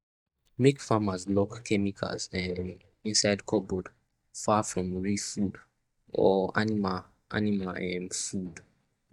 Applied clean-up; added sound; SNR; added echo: neural mask model DeepFilterNet 3.